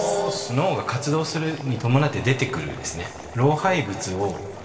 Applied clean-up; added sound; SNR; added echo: none; Boiling; 16 dB; reverberation time 2.4 s.